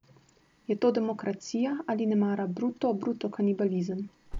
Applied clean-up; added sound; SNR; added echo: none; Alarm; 19 dB; none.